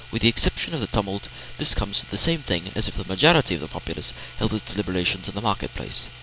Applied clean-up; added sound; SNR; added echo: none; Domestic sounds, home sounds; 18 dB; none.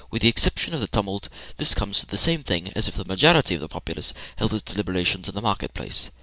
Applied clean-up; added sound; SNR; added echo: none; none; none; none.